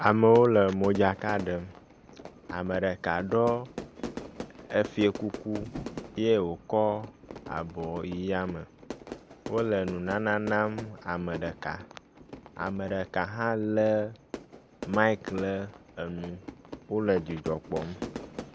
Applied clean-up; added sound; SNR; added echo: none; Fire / Fireworks; 14 dB; none.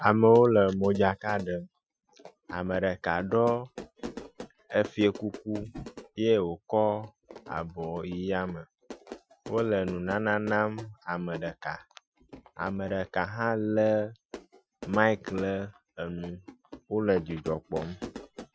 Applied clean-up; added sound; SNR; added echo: classical method Wiener filter.